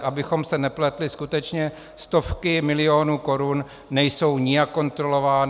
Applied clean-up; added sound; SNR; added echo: none; none; none; none.